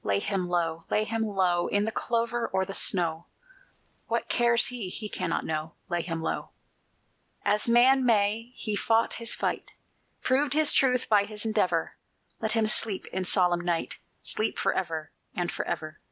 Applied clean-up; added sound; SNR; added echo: none; none; none; none.